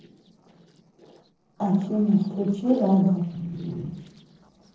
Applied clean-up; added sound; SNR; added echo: neural separator model SepFormer DNS4.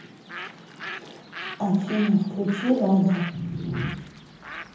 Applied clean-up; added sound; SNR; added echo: none; Bird; 13 dB; reverberation time 0.7 s.